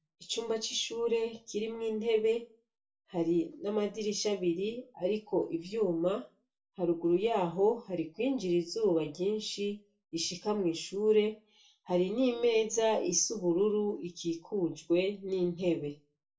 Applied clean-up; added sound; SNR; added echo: none; none; none; reverberation time 0.2 s.